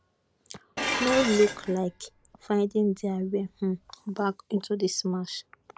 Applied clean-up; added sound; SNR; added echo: none; Dishes, pots, and pans; 7 dB; none.